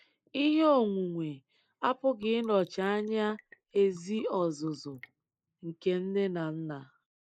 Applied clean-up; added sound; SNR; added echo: neural mask model Resemble Enhance denoiser.